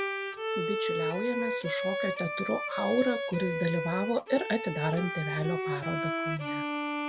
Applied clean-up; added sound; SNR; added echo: none; Bowed string instrument; 1 dB; none.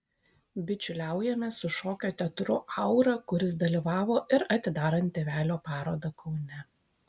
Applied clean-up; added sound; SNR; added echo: none; none; none; none.